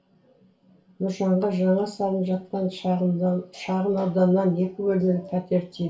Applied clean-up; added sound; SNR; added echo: none; none; none; reverberation time 0.3 s.